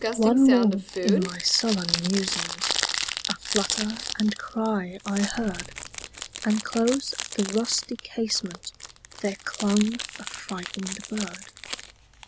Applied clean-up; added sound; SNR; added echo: none; Crumpling, crinkling; 6 dB; none.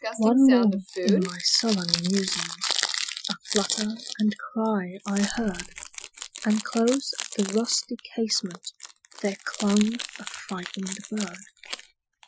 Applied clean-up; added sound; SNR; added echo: classical method Wiener filter.